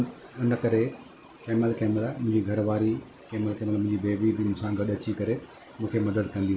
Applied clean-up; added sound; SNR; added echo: none; none; none; none.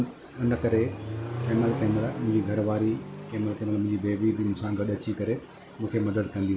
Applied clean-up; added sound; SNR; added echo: none; Accelerating, revving, vroom; 10 dB; none.